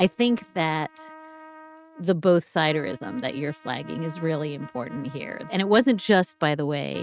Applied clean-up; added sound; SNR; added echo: neural mask model RNNoise.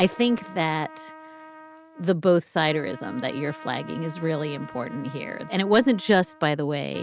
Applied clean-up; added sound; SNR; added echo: none; Trumpet; 19 dB; none.